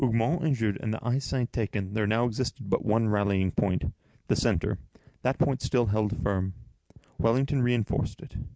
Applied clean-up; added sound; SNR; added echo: none; none; none; none.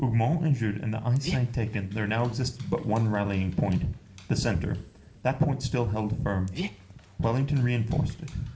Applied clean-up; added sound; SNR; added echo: none; Dog; 17 dB; reverberation time 0.7 s.